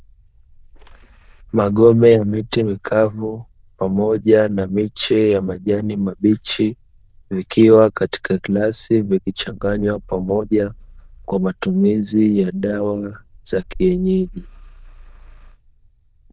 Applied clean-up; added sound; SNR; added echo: neural diffusion model UNIVERSE++.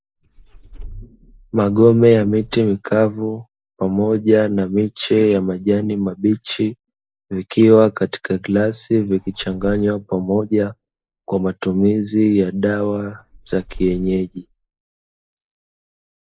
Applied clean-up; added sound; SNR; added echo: neural mask model Resemble Enhance denoiser.